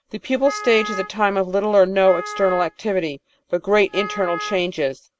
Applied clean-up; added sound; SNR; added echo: none; Wind instrument, woodwind instrument; 12 dB; none.